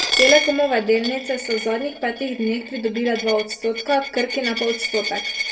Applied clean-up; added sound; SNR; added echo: none; Coin (dropping); 4 dB; reverberation time 0.8 s.